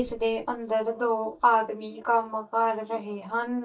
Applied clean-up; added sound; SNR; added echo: neural mask model DeepFilterNet 3.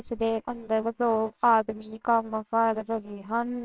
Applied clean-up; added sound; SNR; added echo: neural separator model SepFormer WHAMR!.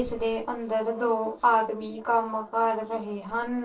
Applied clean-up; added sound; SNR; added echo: neural separator model SepFormer DNS4.